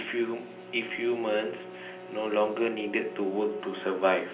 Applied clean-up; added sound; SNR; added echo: none; Brass instrument; 16 dB; reverberation time 0.5 s.